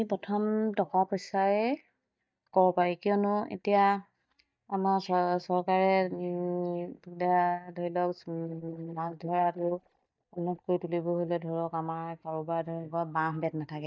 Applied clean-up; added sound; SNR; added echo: neural mask model DeepFilterNet 3.